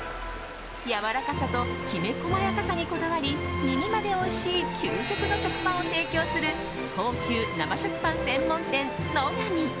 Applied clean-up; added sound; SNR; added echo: none; Stream; 15 dB; none.